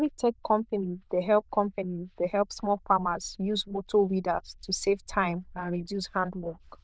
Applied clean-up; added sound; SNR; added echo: neural diffusion model UNIVERSE++.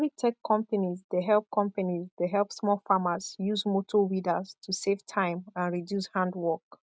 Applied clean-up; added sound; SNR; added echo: none; none; none; none.